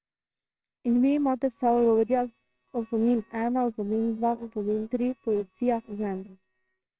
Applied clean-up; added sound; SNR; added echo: neural separator model SepFormer WHAMR!.